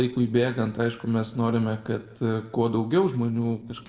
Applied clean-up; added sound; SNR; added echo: neural separator model SepFormer DNS4.